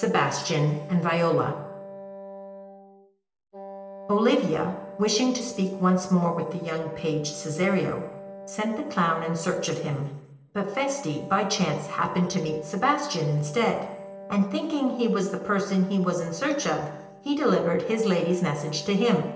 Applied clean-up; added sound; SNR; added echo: none; Wind instrument, woodwind instrument; 15 dB; reverberation time 0.9 s.